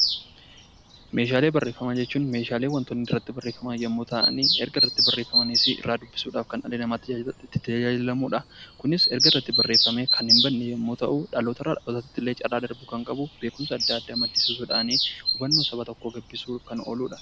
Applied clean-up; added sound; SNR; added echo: none; Bird vocalization, bird call, bird song; 0 dB; none.